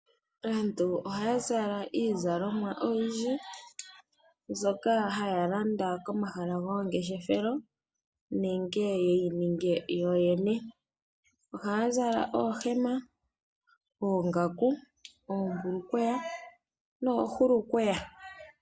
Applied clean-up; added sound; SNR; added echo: none; none; none; none.